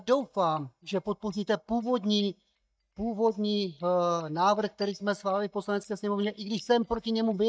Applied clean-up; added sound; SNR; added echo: neural mask model DeepFilterNet 3.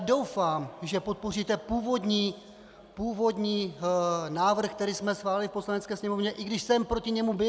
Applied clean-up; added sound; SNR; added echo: none; none; none; none.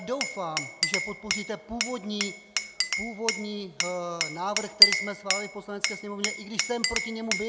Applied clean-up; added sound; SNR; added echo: none; Glass; -5 dB; none.